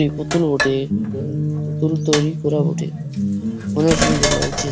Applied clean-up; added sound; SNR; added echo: none; Guitar + Sink (filling or washing); 0 dB; none.